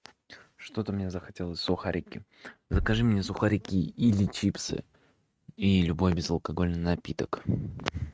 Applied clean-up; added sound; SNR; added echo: neural mask model RNNoise.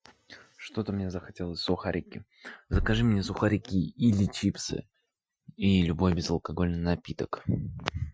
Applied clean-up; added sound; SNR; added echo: classical method Wiener filter.